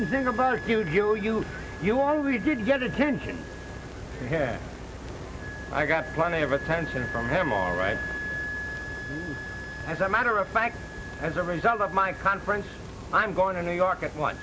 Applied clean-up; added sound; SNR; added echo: none; Wind instrument, woodwind instrument; 12 dB; none.